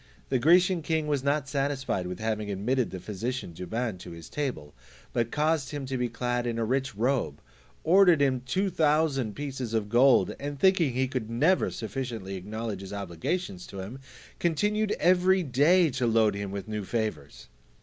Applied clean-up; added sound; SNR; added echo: none; none; none; none.